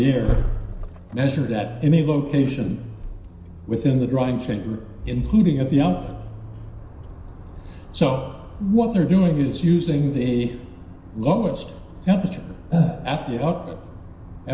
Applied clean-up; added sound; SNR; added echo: none; Accelerating, revving, vroom; 10 dB; reverberation time 0.9 s.